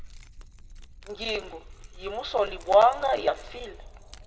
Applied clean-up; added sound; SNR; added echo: none; Keys jangling; 17 dB; reverberation time 1.9 s.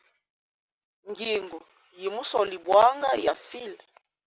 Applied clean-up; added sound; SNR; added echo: none; none; none; none.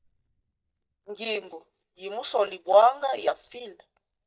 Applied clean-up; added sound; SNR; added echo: neural mask model DeepFilterNet 3.